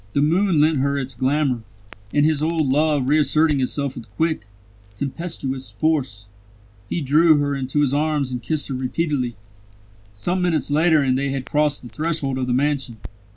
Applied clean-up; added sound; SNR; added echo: none; Crackle; 20 dB; none.